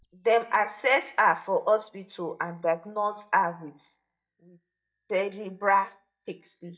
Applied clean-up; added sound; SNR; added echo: neural mask model DeepFilterNet 3.